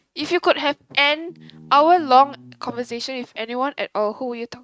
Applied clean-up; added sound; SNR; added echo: neural mask model RNNoise.